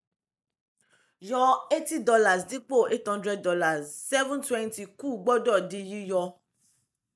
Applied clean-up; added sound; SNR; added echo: neural mask model DeepFilterNet 3.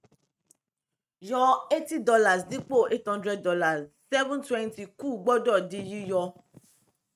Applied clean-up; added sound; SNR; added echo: neural mask model RNNoise.